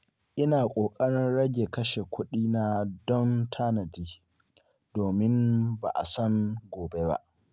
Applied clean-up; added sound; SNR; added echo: none; none; none; none.